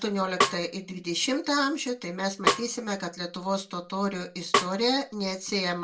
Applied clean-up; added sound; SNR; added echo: none; Snare drum; 2 dB; reverberation time 0.2 s.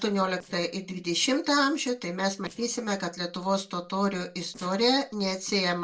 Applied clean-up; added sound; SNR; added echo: neural separator model SepFormer DNS4.